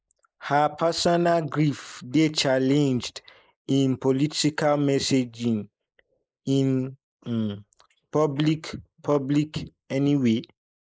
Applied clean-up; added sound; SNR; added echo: neural mask model Resemble Enhance denoiser.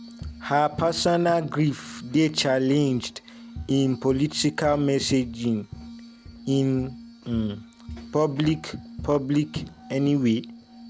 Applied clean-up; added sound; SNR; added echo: none; Walk, footsteps + Glass; 16 dB; none.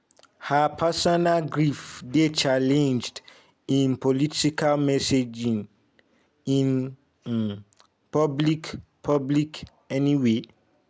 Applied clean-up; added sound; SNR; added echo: none; none; none; none.